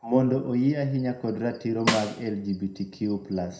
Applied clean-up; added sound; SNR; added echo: none; Snare drum; 6 dB; reverberation time 0.5 s.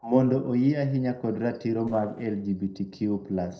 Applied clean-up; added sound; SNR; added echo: neural separator model SepFormer DNS4.